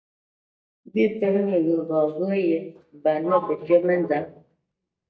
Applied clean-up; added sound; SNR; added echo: neural mask model DeepFilterNet 3.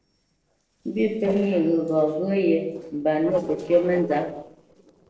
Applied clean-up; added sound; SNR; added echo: neural separator model SepFormer DNS4.